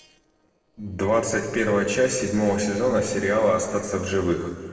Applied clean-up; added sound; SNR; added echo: neural separator model SepFormer DNS4.